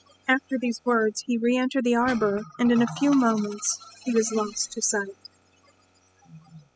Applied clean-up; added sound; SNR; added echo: classical method spectral subtraction.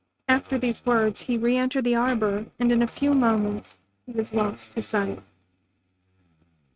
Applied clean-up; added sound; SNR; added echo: neural mask model RNNoise.